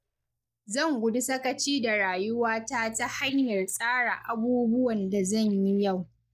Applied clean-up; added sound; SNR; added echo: neural mask model DeepFilterNet 3.